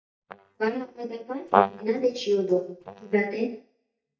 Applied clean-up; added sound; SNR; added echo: neural mask model DeepFilterNet 3.